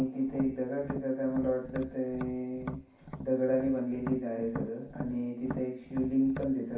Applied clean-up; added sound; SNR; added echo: none; Tap; 10 dB; reverberation time 0.6 s.